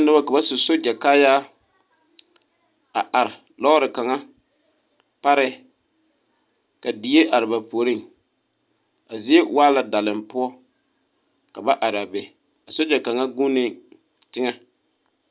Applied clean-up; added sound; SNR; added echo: none; none; none; none.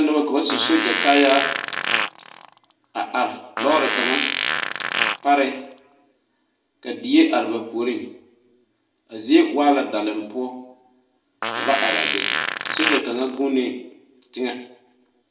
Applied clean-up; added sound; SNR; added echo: none; Fart; 3 dB; reverberation time 0.6 s.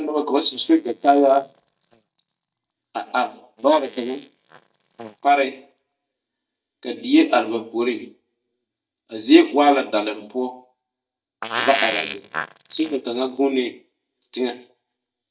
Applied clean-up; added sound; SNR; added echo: neural mask model DeepFilterNet 3.